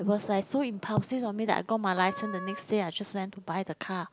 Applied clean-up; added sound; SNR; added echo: none; Wind instrument, woodwind instrument; 13 dB; none.